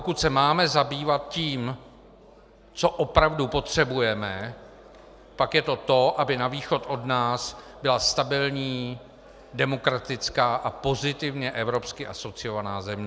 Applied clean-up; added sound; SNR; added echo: none; none; none; none.